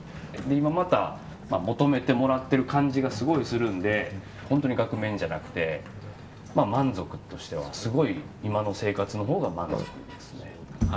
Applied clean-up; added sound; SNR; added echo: none; Sliding door; 12 dB; none.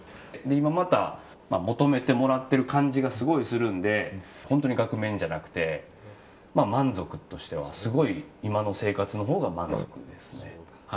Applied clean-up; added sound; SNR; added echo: none; none; none; none.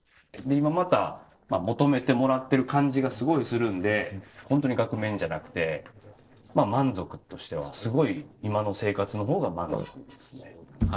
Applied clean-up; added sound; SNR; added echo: neural separator model SepFormer DNS4.